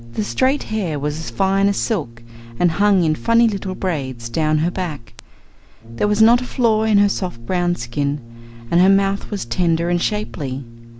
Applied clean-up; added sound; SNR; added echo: none; Brass instrument; 18 dB; none.